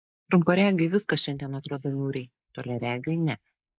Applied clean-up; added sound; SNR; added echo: neural mask model Resemble Enhance denoiser.